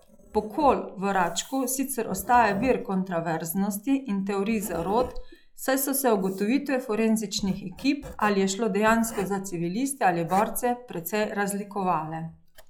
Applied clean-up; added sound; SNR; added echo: classical method log-MMSE.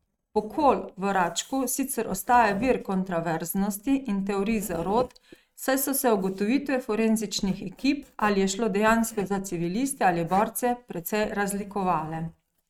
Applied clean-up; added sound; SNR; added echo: neural mask model RNNoise.